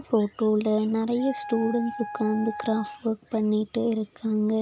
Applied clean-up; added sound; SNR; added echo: none; Wind instrument, woodwind instrument; 14 dB; none.